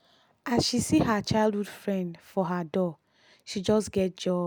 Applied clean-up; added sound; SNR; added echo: none; none; none; none.